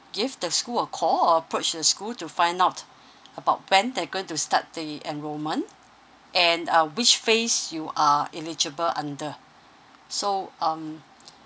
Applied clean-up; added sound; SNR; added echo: none; none; none; none.